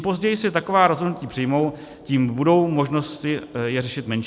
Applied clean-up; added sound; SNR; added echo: none; none; none; none.